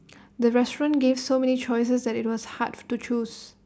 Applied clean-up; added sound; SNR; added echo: none; none; none; none.